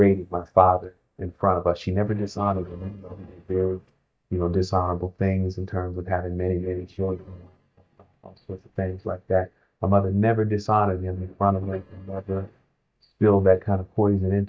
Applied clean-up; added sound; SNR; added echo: neural mask model DeepFilterNet 3.